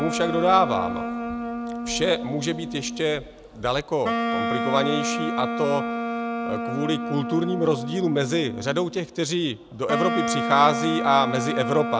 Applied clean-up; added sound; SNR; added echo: none; Wind instrument, woodwind instrument; 4 dB; none.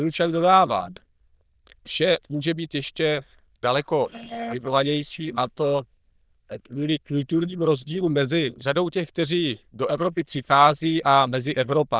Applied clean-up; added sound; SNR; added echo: neural diffusion model UNIVERSE++.